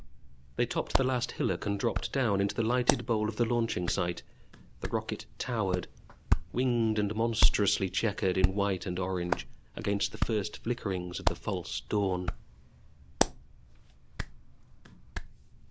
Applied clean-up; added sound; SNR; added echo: none; Hands; 2 dB; none.